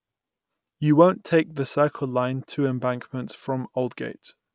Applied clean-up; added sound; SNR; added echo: none; none; none; none.